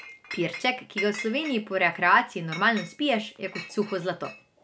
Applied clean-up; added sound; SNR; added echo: none; Chink, clink; 14 dB; none.